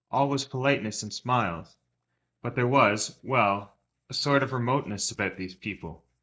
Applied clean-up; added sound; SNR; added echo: neural mask model DeepFilterNet 3.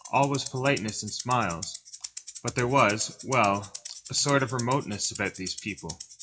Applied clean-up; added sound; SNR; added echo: classical method WPE with log-MMSE.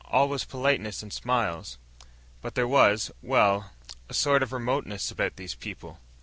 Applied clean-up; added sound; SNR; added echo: none; none; none; none.